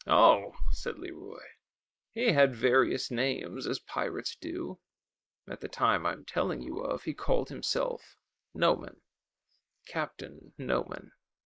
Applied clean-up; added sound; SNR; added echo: neural mask model Resemble Enhance denoiser.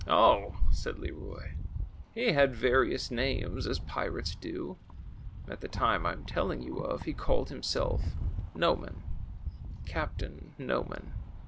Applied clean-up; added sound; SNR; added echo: none; Rattle; 7 dB; none.